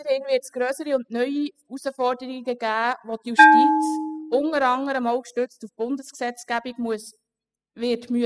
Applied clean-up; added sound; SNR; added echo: classical method spectral subtraction.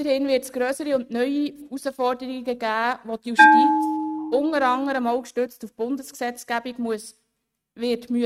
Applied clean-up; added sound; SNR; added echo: neural mask model RNNoise.